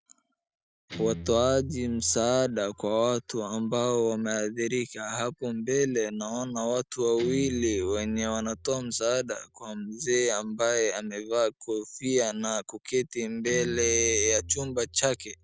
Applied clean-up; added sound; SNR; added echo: none; Guitar; 17 dB; none.